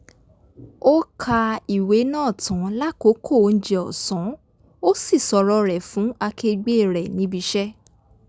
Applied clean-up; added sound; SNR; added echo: none; none; none; none.